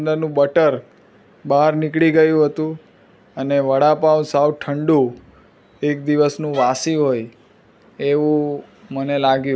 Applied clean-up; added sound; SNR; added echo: none; Bowed string instrument; 17 dB; none.